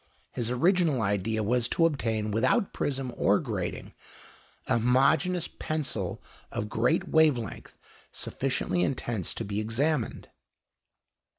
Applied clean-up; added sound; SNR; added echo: none; none; none; none.